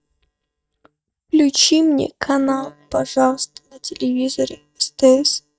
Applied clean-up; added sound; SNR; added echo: neural mask model DeepFilterNet 3.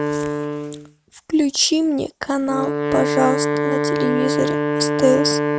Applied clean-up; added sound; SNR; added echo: none; Wind instrument, woodwind instrument; 0 dB; none.